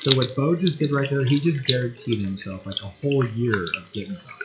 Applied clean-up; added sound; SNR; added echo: classical method WPE with log-MMSE.